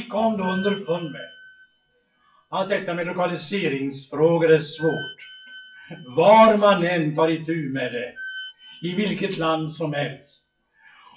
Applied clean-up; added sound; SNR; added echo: classical method WPE with log-MMSE.